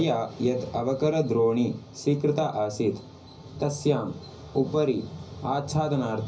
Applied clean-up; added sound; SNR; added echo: none; none; none; reverberation time 0.5 s.